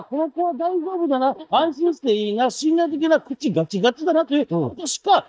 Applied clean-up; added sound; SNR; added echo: neural mask model DeepFilterNet 3.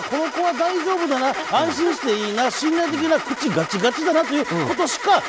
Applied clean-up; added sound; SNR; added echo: none; Engine starting / Car; 8 dB; none.